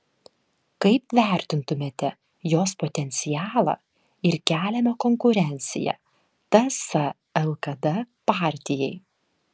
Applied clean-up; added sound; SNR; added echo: none; none; none; none.